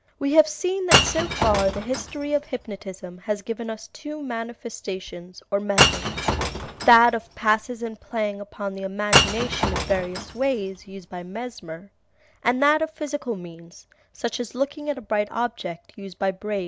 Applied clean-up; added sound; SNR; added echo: none; Shatter / Crushing; 1 dB; none.